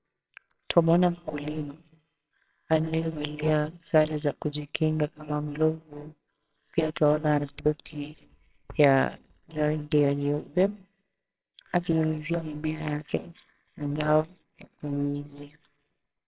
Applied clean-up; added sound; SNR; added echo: neural separator model SepFormer WHAMR!.